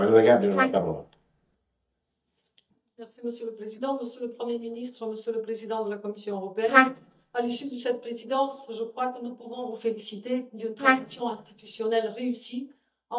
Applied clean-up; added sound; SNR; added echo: neural mask model DeepFilterNet 3.